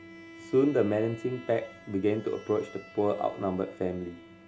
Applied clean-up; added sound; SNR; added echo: none; Bowed string instrument; 19 dB; none.